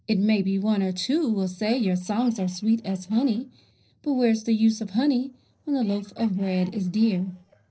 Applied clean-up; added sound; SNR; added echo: neural separator model SepFormer DNS4.